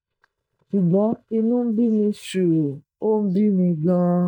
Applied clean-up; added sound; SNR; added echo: neural mask model DeepFilterNet 3.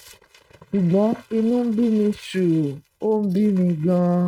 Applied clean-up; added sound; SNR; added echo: neural mask model RNNoise.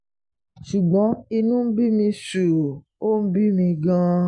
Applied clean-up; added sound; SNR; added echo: none; none; none; none.